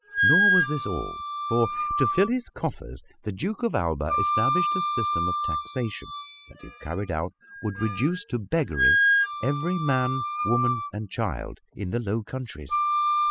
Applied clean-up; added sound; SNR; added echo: classical method spectral subtraction.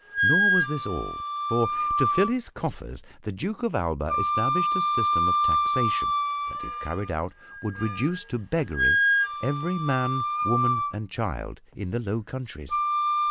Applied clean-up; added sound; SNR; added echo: none; Wind instrument, woodwind instrument; -3 dB; none.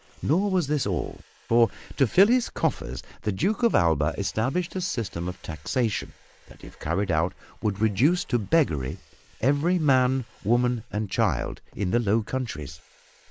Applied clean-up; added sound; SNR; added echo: neural mask model Resemble Enhance denoiser.